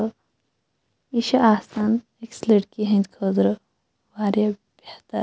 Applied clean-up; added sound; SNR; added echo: none; none; none; none.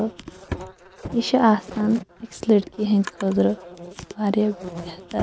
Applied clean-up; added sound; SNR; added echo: none; Insect + Drawer open or close; 14 dB; none.